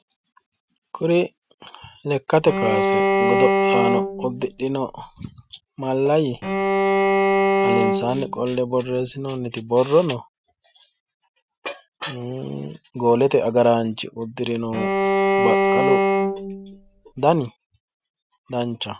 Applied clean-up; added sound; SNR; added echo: none; Bowed string instrument; -3 dB; none.